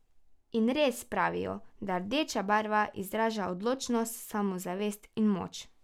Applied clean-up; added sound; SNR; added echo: none; none; none; none.